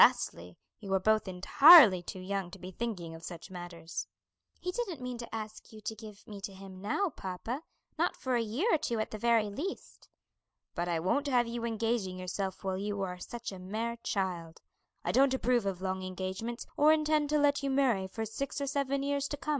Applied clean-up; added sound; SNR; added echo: none; none; none; none.